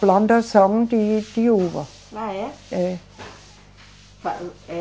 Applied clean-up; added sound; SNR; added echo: none; none; none; none.